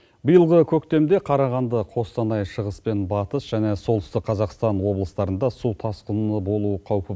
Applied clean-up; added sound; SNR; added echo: none; none; none; none.